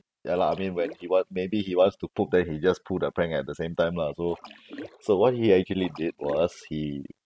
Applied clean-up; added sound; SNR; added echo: neural mask model RNNoise.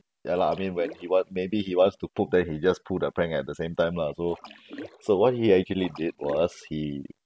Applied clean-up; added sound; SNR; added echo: none; Splash, splatter; 18 dB; none.